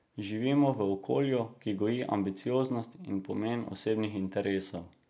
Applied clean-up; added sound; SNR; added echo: none; none; none; none.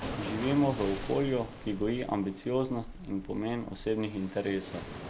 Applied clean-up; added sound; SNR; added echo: none; Waves, surf; 10 dB; none.